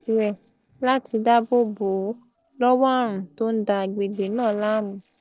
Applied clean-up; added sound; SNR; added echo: neural separator model SepFormer DNS4.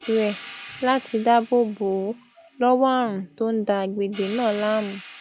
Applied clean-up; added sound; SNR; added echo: none; Hi-hat; 19 dB; none.